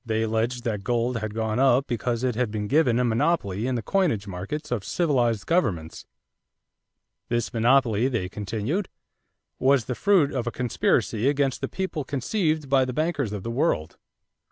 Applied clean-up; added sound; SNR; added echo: none; none; none; none.